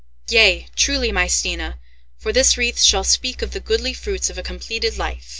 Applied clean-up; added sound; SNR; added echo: none; none; none; none.